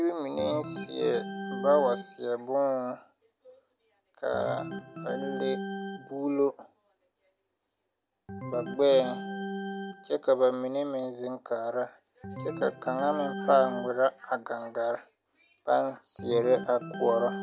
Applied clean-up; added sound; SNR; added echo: none; Organ; 11 dB; none.